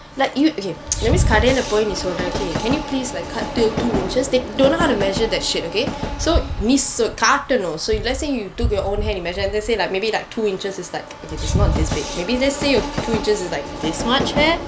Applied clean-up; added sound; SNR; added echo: none; Train; 4 dB; none.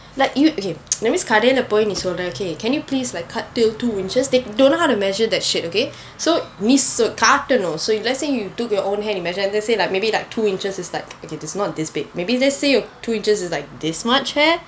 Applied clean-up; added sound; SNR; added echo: none; none; none; none.